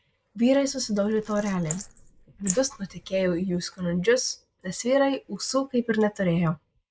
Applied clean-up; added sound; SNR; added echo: neural mask model Resemble Enhance denoiser.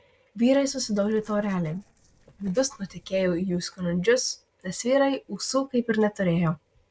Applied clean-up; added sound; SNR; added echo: neural separator model SepFormer DNS4.